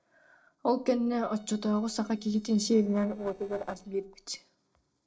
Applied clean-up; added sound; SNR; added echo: neural separator model SepFormer DNS4.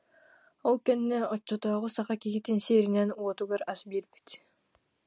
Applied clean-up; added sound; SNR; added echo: none; none; none; none.